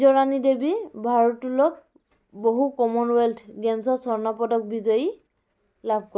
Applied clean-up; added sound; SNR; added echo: none; none; none; none.